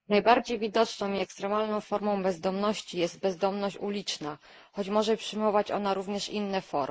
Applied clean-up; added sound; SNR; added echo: neural mask model Resemble Enhance denoiser.